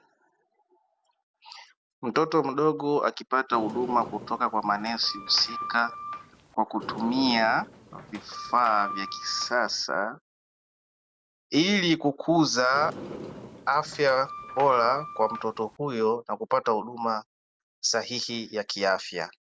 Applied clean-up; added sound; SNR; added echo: none; Sliding door; 12 dB; none.